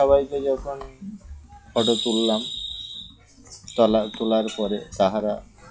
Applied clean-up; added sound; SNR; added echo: classical method log-MMSE.